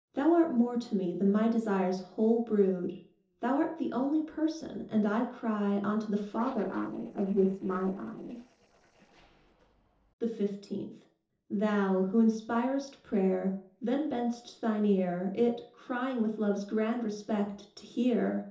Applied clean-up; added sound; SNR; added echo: neural separator model SepFormer DNS4.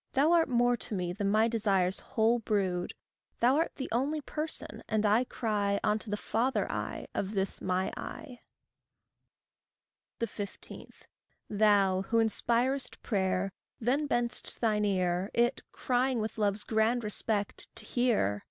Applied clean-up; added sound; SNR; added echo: none; none; none; none.